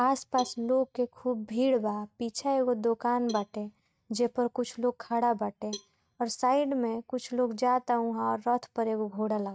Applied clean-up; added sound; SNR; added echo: neural mask model RNNoise.